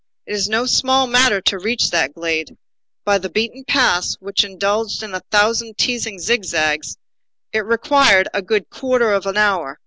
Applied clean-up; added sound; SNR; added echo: none; none; none; none.